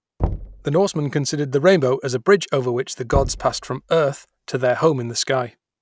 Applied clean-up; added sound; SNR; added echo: none; Knock; 10 dB; none.